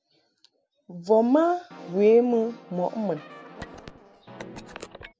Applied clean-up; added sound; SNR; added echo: none; Telephone + Brass instrument; 18 dB; none.